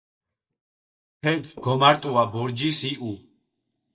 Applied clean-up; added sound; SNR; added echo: neural mask model DeepFilterNet 3.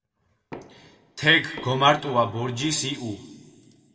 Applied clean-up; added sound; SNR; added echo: none; Knock; 20 dB; reverberation time 1.6 s.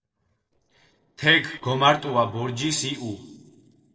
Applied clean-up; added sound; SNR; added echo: neural separator model SepFormer DNS4.